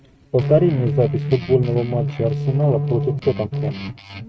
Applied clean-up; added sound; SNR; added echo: neural mask model RNNoise.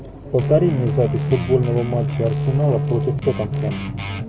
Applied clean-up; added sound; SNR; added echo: none; Guitar; 2 dB; none.